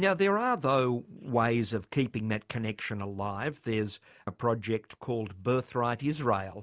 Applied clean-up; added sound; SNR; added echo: none; none; none; none.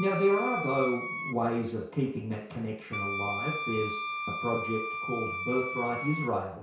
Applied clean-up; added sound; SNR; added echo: none; Wind instrument, woodwind instrument; 5 dB; reverberation time 0.6 s.